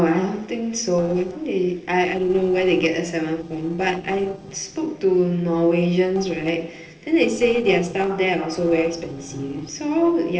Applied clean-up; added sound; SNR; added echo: neural separator model SepFormer DNS4.